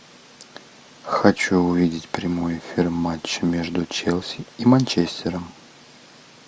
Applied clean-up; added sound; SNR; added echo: none; none; none; none.